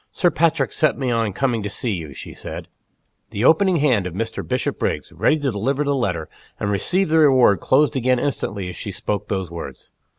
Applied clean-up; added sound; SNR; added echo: none; none; none; none.